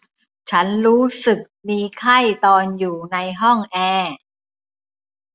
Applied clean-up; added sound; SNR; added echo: none; none; none; none.